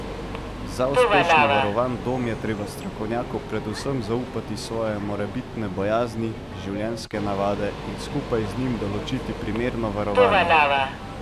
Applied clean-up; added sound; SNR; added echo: none; Subway, metro, underground; -1 dB; none.